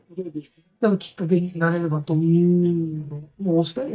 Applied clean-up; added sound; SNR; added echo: neural mask model DeepFilterNet 3.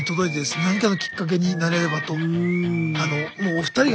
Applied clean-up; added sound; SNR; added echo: none; none; none; none.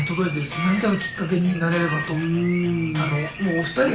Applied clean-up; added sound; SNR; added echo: none; Frog; 19 dB; reverberation time 0.5 s.